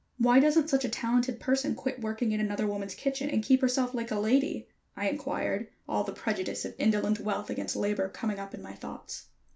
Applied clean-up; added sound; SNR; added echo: none; none; none; none.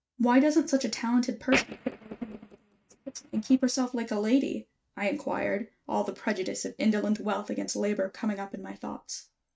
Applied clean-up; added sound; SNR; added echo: neural mask model RNNoise.